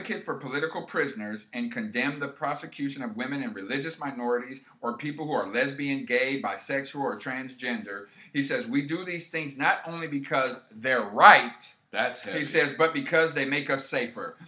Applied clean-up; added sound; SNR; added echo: none; none; none; none.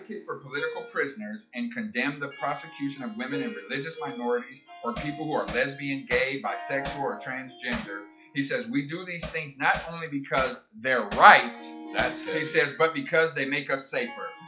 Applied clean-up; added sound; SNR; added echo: classical method log-MMSE.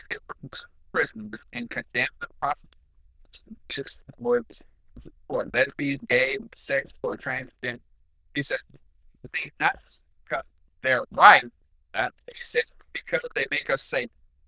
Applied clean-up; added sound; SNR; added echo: neural diffusion model UNIVERSE++.